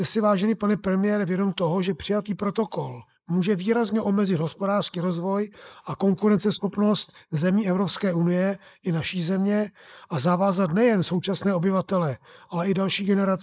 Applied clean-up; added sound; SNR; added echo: neural mask model Resemble Enhance denoiser.